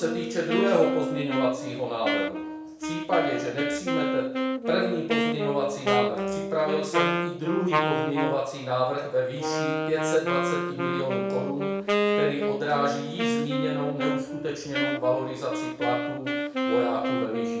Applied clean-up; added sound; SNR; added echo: none; Wind instrument, woodwind instrument; 0 dB; reverberation time 0.5 s.